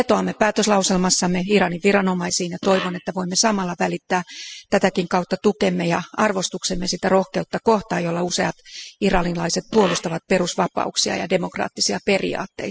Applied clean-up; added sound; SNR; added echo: classical method spectral subtraction.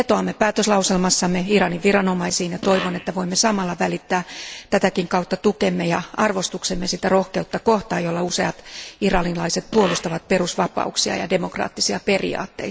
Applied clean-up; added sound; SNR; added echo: none; Fart; 12 dB; none.